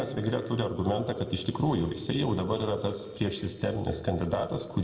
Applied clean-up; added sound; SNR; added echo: neural separator model SepFormer DNS4.